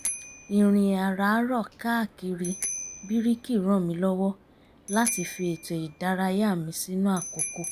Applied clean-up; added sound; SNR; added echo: none; Bicycle bell; 9 dB; none.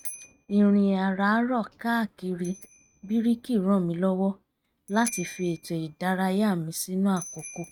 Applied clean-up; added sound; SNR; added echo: neural mask model RNNoise.